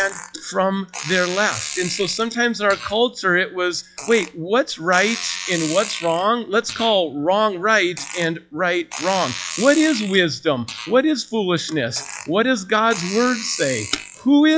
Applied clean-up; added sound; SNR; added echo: classical method log-MMSE.